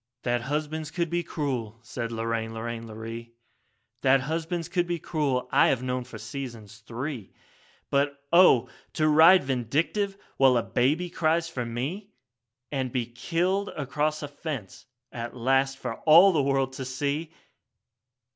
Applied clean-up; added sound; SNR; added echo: none; none; none; none.